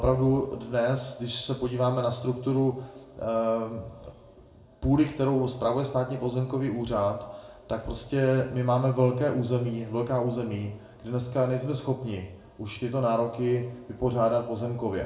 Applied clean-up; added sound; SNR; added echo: none; none; none; reverberation time 0.6 s.